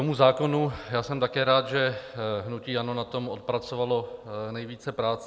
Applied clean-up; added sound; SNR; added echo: none; none; none; none.